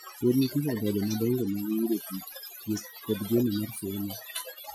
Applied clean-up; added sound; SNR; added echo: classical method Wiener filter.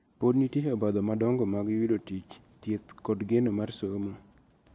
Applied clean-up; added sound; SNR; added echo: none; none; none; none.